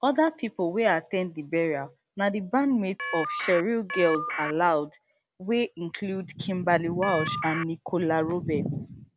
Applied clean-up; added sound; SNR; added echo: none; Telephone; 5 dB; none.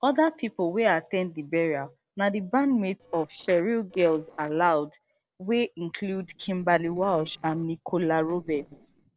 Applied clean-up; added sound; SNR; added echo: neural separator model SepFormer DNS4.